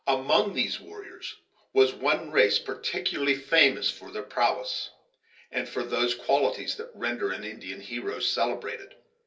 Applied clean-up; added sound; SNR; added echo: none; none; none; reverberation time 0.3 s.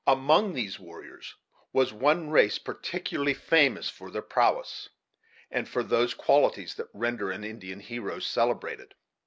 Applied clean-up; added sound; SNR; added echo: none; none; none; none.